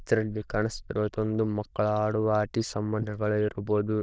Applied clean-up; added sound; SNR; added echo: neural diffusion model UNIVERSE++.